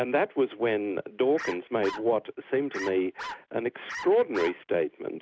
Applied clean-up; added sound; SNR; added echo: none; Bark; 13 dB; none.